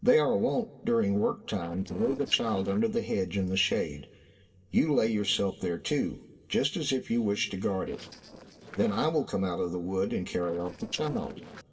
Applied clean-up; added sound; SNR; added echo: neural separator model SepFormer DNS4.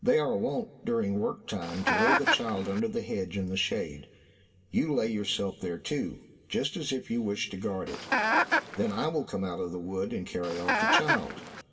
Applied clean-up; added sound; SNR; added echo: none; Chicken, rooster; -3 dB; reverberation time 1.1 s.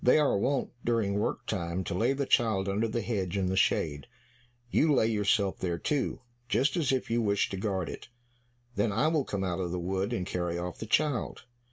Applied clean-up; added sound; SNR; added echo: none; none; none; none.